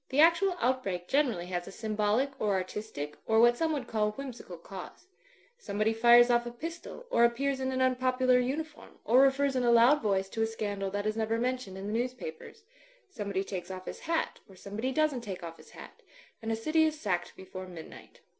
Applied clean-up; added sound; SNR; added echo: none; none; none; none.